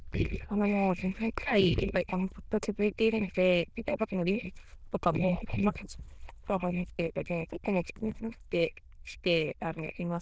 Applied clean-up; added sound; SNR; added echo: neural diffusion model UNIVERSE++.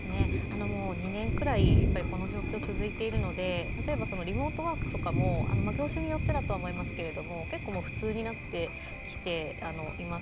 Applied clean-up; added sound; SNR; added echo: none; Thunder; -4 dB; none.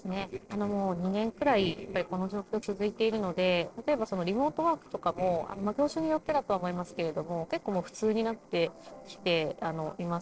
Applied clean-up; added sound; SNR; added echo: neural separator model SepFormer DNS4.